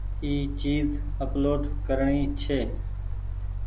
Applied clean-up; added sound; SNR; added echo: none; Mechanical fan; 0 dB; none.